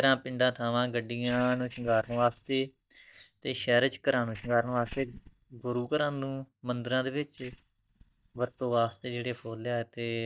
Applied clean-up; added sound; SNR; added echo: neural mask model DeepFilterNet 3.